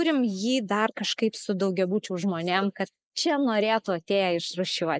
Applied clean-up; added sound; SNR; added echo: neural mask model Resemble Enhance denoiser.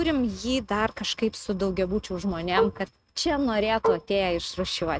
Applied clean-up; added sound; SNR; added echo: neural mask model RNNoise.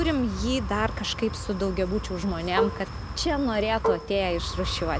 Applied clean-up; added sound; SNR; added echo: none; Wind + Marimba, xylophone; 4 dB; none.